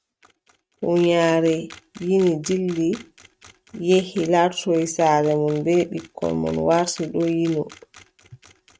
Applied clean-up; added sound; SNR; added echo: neural mask model RNNoise.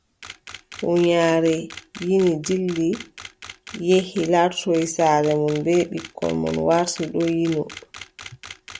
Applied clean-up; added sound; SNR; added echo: none; Camera; 18 dB; none.